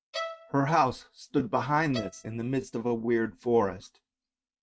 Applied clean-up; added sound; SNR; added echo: neural mask model RNNoise.